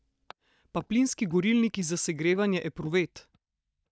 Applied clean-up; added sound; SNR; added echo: neural mask model DeepFilterNet 3.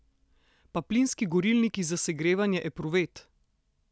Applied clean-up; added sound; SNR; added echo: none; none; none; none.